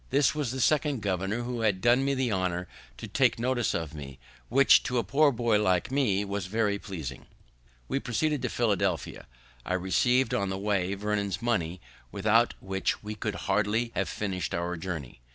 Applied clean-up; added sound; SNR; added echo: none; none; none; none.